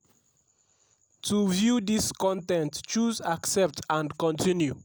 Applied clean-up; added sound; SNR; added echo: none; none; none; none.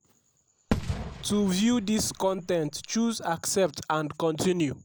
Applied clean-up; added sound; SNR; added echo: none; Fireworks; 8 dB; none.